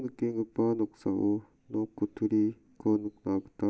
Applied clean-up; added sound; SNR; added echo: none; none; none; none.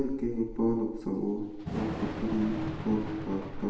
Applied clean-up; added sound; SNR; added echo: none; Thunder / Rain; 7 dB; reverberation time 1.0 s.